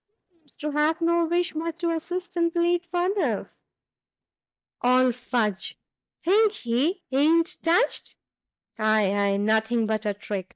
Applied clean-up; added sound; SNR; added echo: neural mask model DeepFilterNet 3.